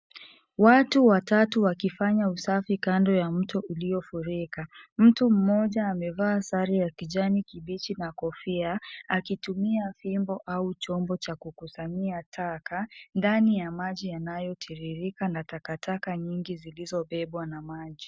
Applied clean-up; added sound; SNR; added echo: none; none; none; none.